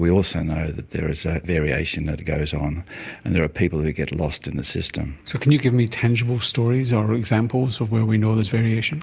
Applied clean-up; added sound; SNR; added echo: none; none; none; none.